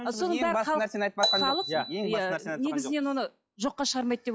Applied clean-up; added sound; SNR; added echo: classical method log-MMSE.